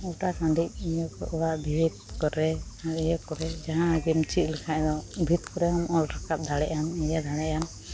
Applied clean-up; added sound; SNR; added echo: none; none; none; none.